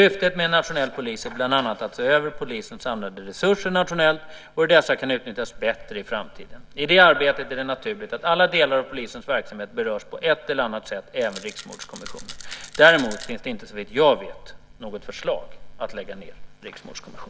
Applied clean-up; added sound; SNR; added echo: none; Rattle; 18 dB; none.